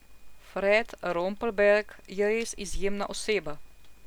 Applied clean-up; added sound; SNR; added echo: none; none; none; none.